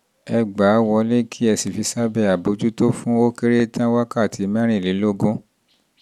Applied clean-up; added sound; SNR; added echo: none; none; none; none.